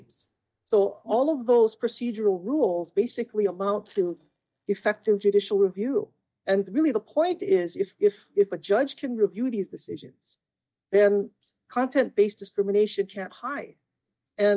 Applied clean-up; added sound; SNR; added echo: neural mask model DeepFilterNet 3.